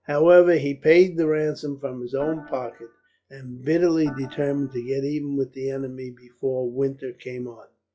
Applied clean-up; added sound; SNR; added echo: classical method log-MMSE.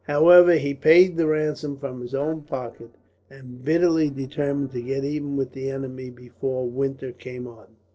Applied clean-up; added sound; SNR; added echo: neural separator model SepFormer DNS4.